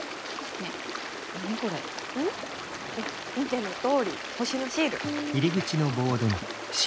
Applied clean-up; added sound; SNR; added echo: none; Stream; 6 dB; none.